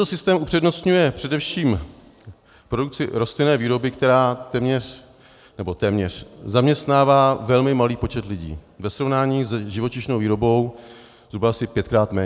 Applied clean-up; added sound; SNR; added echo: none; none; none; none.